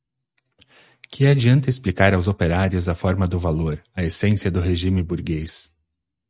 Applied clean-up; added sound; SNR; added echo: none; none; none; none.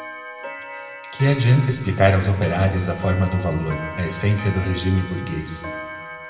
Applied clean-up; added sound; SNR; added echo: none; Clock; 13 dB; reverberation time 1.6 s.